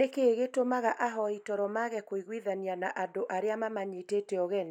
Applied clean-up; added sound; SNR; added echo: none; none; none; none.